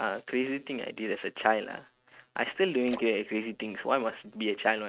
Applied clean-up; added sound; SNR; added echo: neural mask model RNNoise.